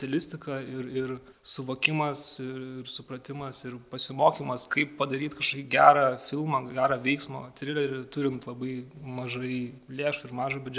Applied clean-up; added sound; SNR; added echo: none; none; none; none.